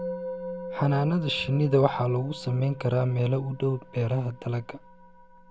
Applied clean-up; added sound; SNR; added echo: none; Musical instrument; 13 dB; none.